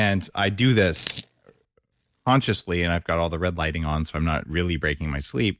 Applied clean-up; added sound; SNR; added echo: neural mask model DeepFilterNet 3.